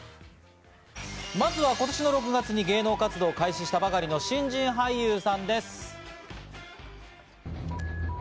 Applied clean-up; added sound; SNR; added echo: none; Alarm; 16 dB; none.